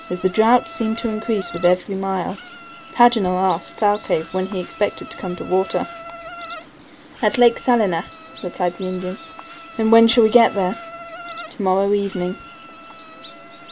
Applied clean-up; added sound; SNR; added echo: none; Insect; 16 dB; none.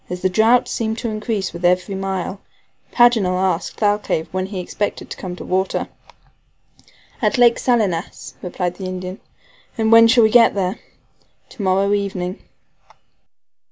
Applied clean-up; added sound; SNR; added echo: none; none; none; none.